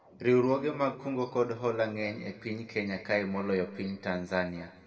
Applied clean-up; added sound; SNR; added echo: none; none; none; reverberation time 1.7 s.